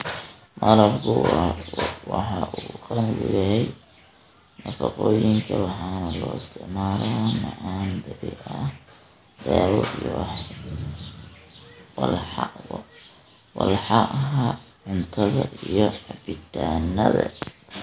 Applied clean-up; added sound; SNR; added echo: none; none; none; none.